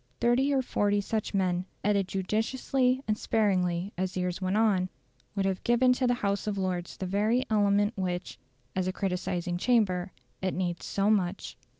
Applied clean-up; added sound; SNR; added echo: none; none; none; none.